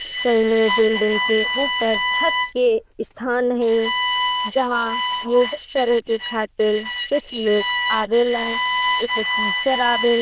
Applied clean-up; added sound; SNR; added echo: neural diffusion model UNIVERSE++.